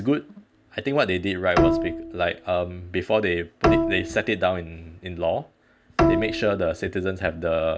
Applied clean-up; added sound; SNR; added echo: none; Bowed string instrument; 0 dB; none.